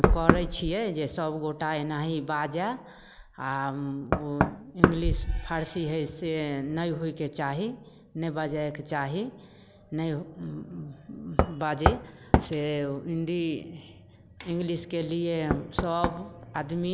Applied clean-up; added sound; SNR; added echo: none; Knock; 0 dB; none.